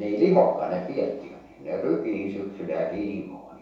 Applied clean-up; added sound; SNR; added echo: none; none; none; reverberation time 0.6 s.